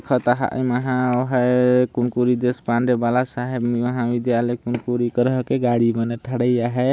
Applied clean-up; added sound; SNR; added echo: none; none; none; none.